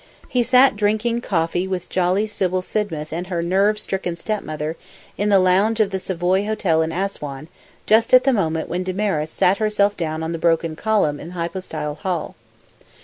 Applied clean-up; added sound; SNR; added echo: none; none; none; none.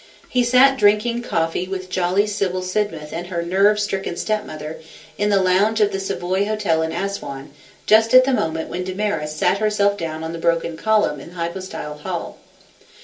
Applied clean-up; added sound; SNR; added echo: none; none; none; reverberation time 0.3 s.